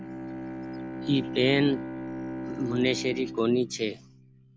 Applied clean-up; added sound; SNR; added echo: none; Bowed string instrument; 8 dB; none.